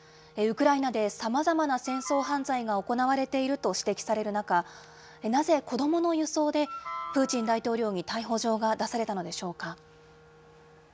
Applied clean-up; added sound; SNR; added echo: none; Wind instrument, woodwind instrument + Wind instrument, woodwind instrument; 18 dB; none.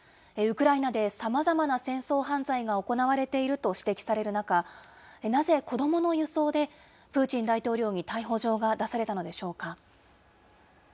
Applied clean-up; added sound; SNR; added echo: none; none; none; none.